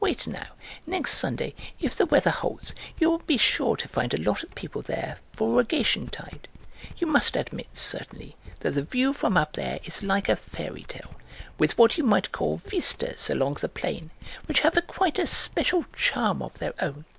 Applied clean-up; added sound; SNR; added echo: neural mask model Resemble Enhance denoiser.